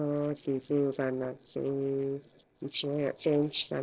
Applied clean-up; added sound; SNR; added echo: neural separator model SepFormer DNS4.